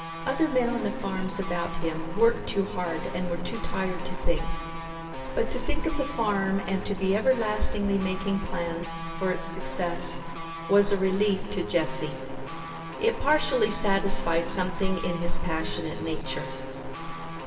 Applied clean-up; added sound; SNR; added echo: none; Guitar; 11 dB; reverberation time 2.0 s.